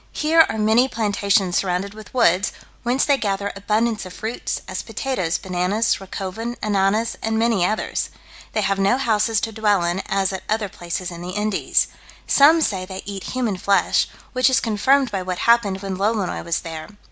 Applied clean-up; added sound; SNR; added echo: none; none; none; none.